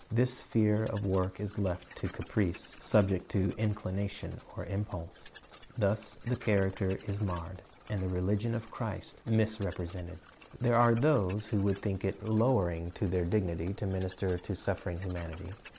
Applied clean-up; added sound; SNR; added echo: none; Wild animals; 14 dB; none.